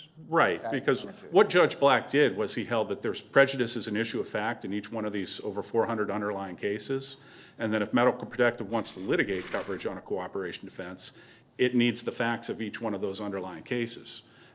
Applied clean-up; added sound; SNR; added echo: neural separator model SepFormer DNS4.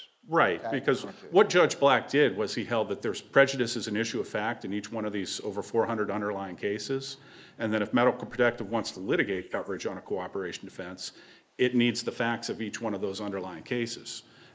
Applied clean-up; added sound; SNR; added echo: neural mask model Resemble Enhance denoiser.